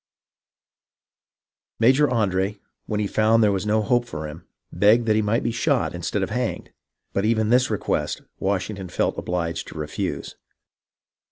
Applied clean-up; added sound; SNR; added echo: none; none; none; none.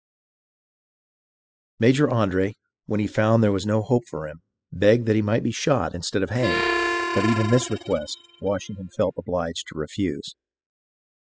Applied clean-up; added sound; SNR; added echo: classical method spectral subtraction.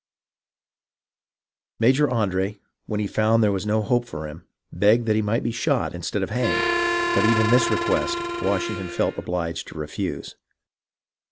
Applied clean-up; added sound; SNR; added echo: none; Harmonica; 1 dB; none.